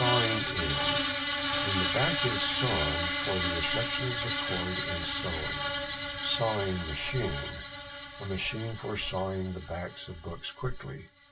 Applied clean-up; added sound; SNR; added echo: none; Screech; -2 dB; reverberation time 0.1 s.